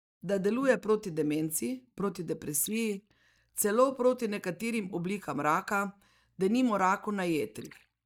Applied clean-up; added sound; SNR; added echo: neural mask model DeepFilterNet 3.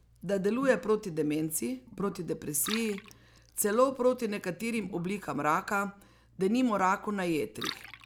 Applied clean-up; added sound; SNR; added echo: none; Gurgling / Liquid + Liquid; 17 dB; none.